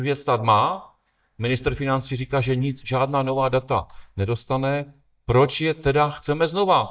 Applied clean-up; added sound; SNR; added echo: neural mask model DeepFilterNet 3.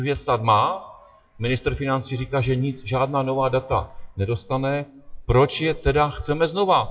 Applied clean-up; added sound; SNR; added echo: classical method WPE with log-MMSE.